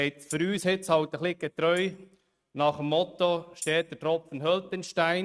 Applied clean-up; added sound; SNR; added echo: neural mask model RNNoise.